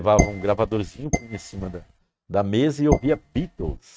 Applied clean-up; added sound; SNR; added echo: neural mask model RNNoise.